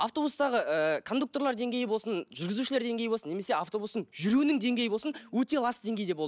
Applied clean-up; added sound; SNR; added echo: none; none; none; none.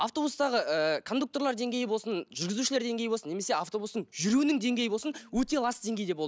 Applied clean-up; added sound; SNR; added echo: none; Whoosh, swoosh, swish; 18 dB; none.